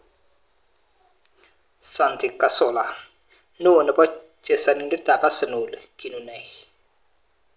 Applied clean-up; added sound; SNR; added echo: none; none; none; none.